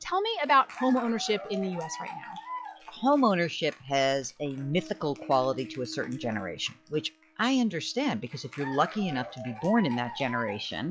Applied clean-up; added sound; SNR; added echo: classical method log-MMSE.